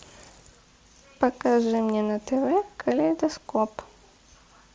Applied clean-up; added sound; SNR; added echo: none; none; none; none.